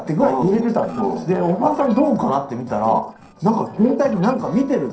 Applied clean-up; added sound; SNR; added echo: neural separator model SepFormer DNS4.